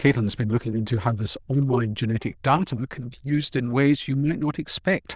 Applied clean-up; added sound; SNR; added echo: neural diffusion model UNIVERSE++.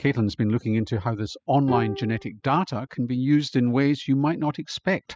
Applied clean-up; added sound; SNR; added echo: classical method spectral subtraction.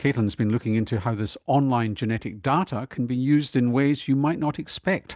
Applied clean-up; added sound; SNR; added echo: none; none; none; none.